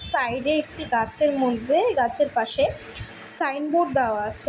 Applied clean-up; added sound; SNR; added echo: none; none; none; none.